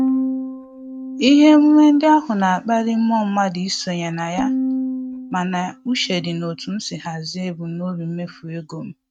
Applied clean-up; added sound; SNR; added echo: neural mask model RNNoise.